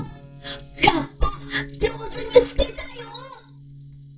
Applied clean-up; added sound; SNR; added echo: neural mask model DeepFilterNet 3.